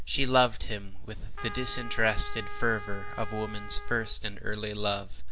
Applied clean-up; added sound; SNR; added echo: none; Trumpet; 19 dB; none.